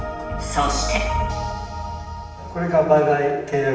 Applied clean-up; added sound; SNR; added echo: none; none; none; reverberation time 1.0 s.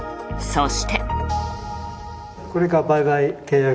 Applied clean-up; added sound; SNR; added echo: none; none; none; none.